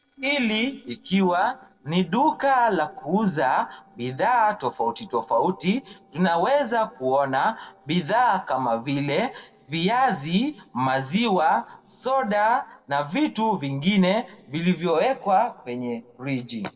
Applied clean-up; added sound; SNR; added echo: neural separator model SepFormer DNS4.